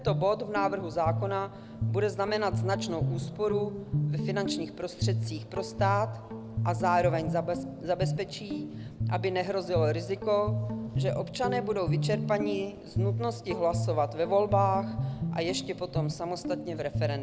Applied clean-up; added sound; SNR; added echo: none; Guitar; 2 dB; none.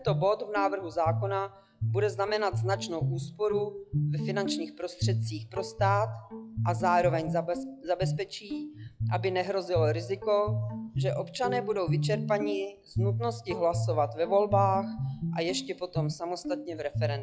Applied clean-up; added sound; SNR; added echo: classical method log-MMSE.